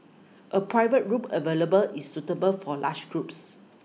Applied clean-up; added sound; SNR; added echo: none; none; none; none.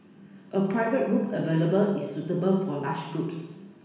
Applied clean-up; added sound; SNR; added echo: none; none; none; reverberation time 1.1 s.